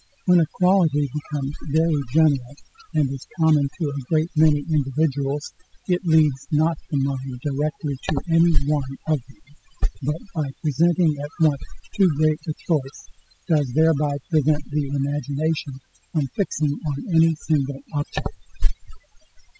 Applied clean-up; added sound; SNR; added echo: classical method spectral subtraction.